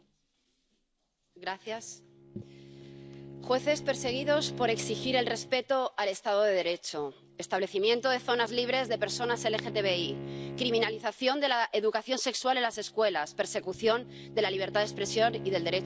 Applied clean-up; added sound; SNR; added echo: none; Bowed string instrument; 13 dB; none.